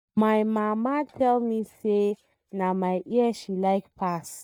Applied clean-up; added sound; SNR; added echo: neural mask model DeepFilterNet 3.